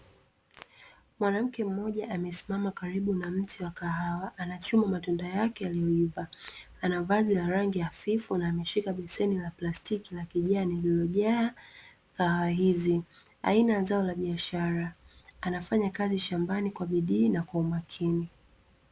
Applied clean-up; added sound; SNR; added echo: none; none; none; none.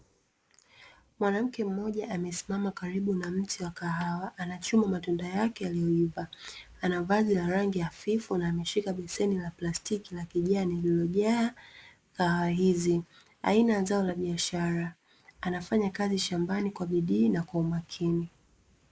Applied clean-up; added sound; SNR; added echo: neural mask model Resemble Enhance denoiser.